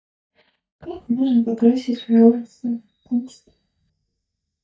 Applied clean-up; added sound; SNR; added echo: neural mask model DeepFilterNet 3.